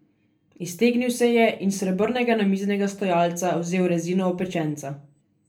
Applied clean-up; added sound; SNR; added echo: none; none; none; reverberation time 0.3 s.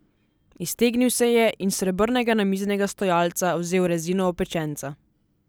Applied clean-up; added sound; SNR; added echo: none; none; none; none.